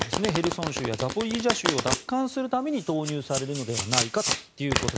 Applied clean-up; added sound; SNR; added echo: none; Domestic sounds, home sounds; 2 dB; none.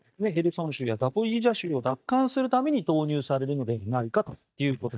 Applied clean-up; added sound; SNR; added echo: neural mask model DeepFilterNet 3.